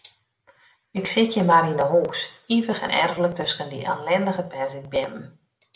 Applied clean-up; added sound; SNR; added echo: none; none; none; none.